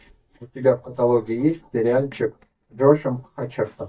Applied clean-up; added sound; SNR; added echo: neural mask model DeepFilterNet 3.